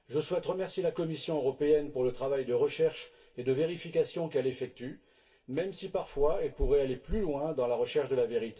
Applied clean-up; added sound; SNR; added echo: none; none; none; reverberation time 0.2 s.